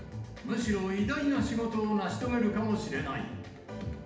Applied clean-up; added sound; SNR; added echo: none; none; none; reverberation time 0.8 s.